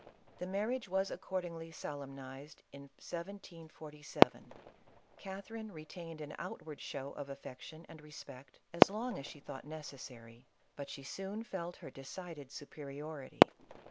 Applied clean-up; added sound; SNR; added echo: none; Fireworks; -3 dB; none.